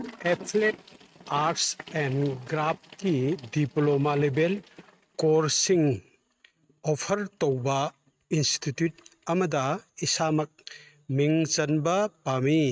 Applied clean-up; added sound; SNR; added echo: neural mask model RNNoise.